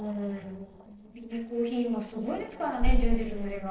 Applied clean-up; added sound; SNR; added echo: neural separator model SepFormer DNS4.